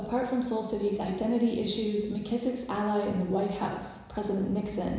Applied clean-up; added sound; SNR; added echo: none; none; none; reverberation time 1.0 s.